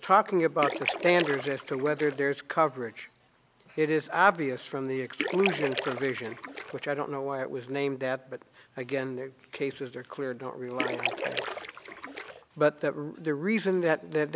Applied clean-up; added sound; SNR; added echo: none; Splash, splatter; 6 dB; none.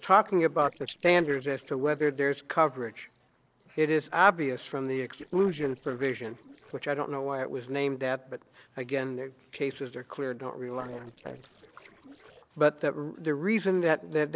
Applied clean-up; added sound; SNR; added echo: neural separator model SepFormer DNS4.